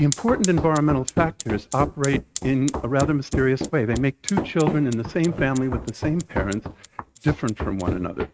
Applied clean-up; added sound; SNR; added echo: neural mask model RNNoise.